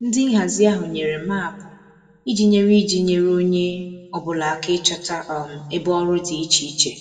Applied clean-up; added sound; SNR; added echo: none; none; none; reverberation time 1.0 s.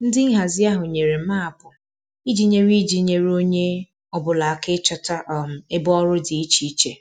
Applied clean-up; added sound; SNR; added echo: none; none; none; none.